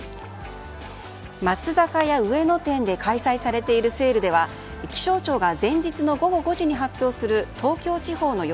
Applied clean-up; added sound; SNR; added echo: none; none; none; none.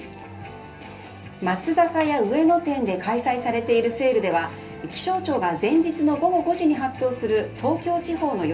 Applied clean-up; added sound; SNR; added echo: none; none; none; reverberation time 0.3 s.